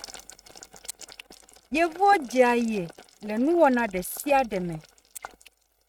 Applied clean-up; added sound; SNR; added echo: neural mask model RNNoise.